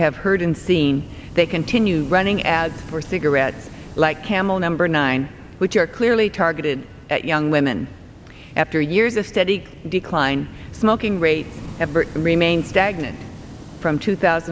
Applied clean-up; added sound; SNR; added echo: none; Waves, surf / Wind; 16 dB; none.